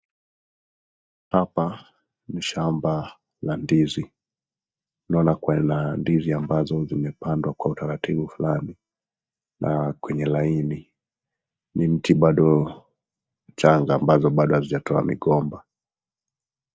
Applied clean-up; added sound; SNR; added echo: neural mask model DeepFilterNet 3.